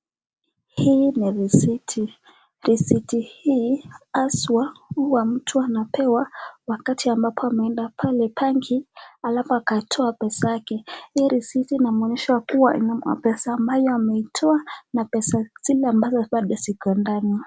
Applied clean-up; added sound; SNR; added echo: none; none; none; none.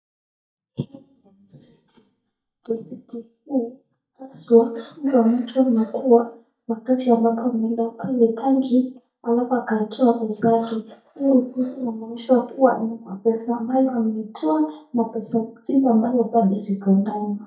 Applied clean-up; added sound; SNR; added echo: neural mask model DeepFilterNet 3.